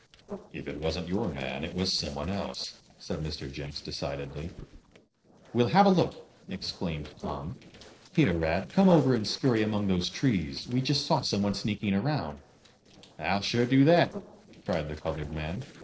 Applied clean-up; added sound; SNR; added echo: neural separator model SepFormer DNS4.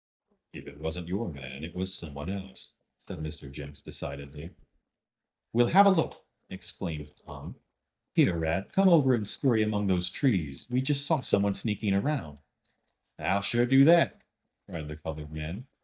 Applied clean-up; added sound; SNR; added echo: neural mask model DeepFilterNet 3.